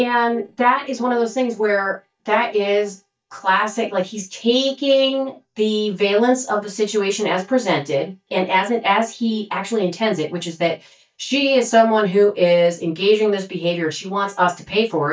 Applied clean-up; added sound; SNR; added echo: neural mask model DeepFilterNet 3.